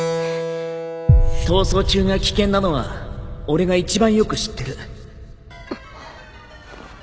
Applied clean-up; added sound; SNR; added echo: none; Keyboard (musical); 12 dB; none.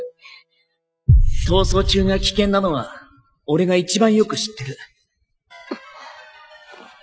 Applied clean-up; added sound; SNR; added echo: classical method Wiener filter.